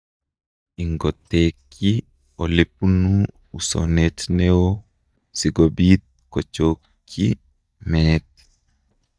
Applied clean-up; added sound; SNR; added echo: neural mask model DeepFilterNet 3.